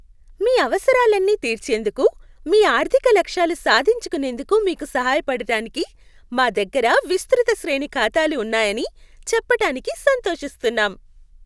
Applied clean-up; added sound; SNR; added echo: none; none; none; none.